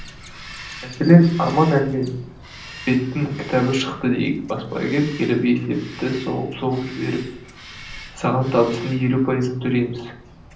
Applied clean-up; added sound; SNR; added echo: none; Bird vocalization, bird call, bird song; 18 dB; reverberation time 0.6 s.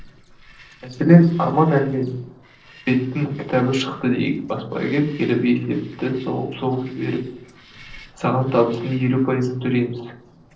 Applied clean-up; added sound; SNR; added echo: neural separator model SepFormer DNS4.